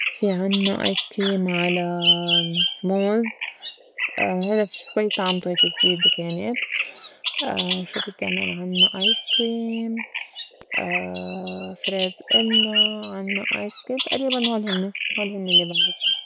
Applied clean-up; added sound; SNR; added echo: none; Bird vocalization, bird call, bird song; -1 dB; none.